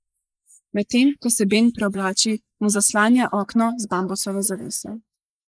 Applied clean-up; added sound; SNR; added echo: neural mask model Resemble Enhance denoiser.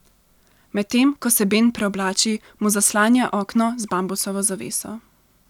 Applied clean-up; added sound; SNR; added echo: none; none; none; none.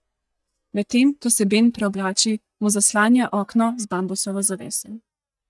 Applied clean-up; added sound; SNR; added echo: neural mask model DeepFilterNet 3.